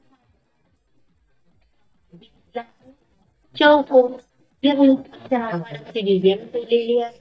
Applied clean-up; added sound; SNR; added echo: neural mask model DeepFilterNet 3.